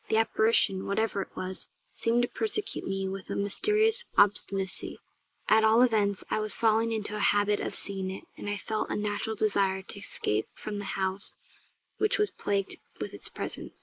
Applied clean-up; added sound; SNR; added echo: neural mask model Resemble Enhance denoiser.